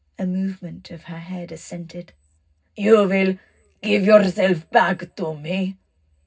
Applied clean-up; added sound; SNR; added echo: none; none; none; reverberation time 0.4 s.